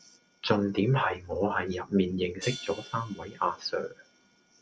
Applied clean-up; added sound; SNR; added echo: none; Hi-hat; 19 dB; none.